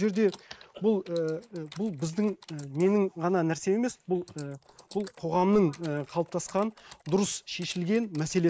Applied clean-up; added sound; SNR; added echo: neural mask model Resemble Enhance denoiser.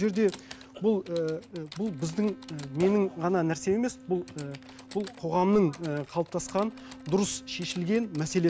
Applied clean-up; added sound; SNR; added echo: none; Typing + Wind instrument, woodwind instrument; 19 dB; none.